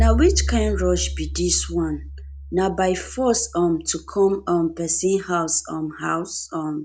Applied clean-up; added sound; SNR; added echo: none; Bowed string instrument; 6 dB; none.